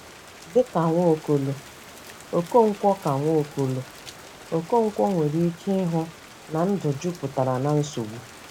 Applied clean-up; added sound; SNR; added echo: none; Rain; 19 dB; none.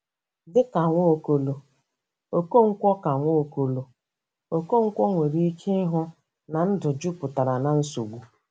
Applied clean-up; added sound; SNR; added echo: none; none; none; none.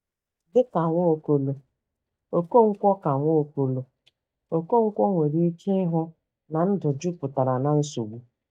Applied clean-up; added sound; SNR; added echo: neural mask model DeepFilterNet 3.